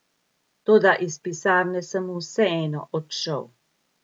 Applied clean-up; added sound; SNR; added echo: none; none; none; none.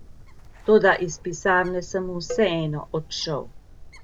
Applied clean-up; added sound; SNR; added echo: none; Bird + Cowbell; 15 dB; none.